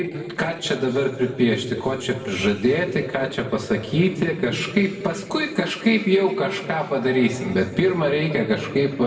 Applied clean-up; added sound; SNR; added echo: none; none; none; reverberation time 2.1 s.